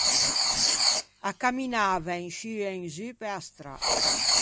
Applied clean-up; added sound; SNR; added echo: none; Writing; -4 dB; none.